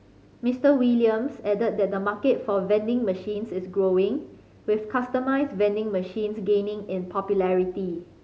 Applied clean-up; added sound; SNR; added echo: none; none; none; none.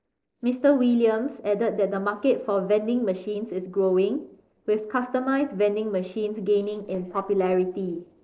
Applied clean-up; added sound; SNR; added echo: neural separator model SepFormer DNS4.